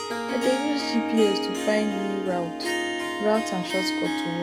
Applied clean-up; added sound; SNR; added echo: none; Harp; 1 dB; none.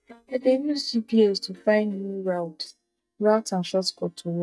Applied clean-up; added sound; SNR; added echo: neural mask model DeepFilterNet 3.